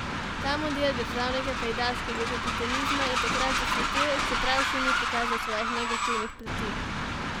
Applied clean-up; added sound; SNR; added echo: none; Train; -4 dB; none.